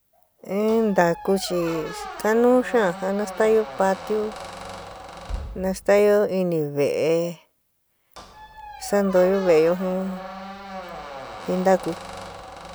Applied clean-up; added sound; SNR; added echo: none; Squeak; 14 dB; none.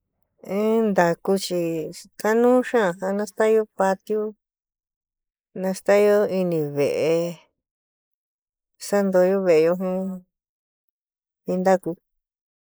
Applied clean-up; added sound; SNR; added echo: neural mask model Resemble Enhance denoiser.